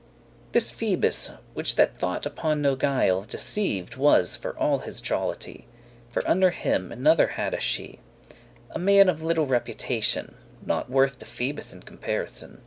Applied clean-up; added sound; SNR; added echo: none; Bicycle bell; 18 dB; none.